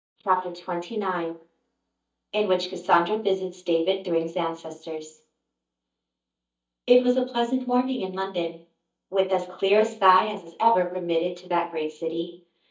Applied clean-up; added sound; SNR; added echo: neural mask model DeepFilterNet 3.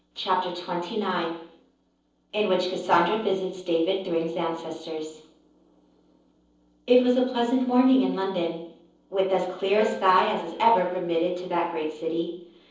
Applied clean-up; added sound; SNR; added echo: neural separator model SepFormer DNS4.